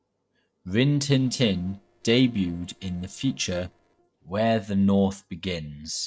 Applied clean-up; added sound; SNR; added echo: neural separator model SepFormer DNS4.